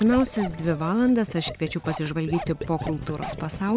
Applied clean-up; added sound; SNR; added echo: none; Gurgling + Bark; 11 dB; none.